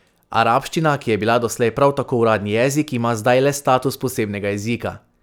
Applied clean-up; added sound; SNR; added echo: none; none; none; none.